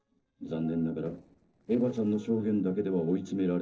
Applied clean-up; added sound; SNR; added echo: neural separator model SepFormer DNS4.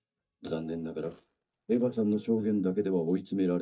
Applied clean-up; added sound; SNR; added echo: neural mask model DeepFilterNet 3.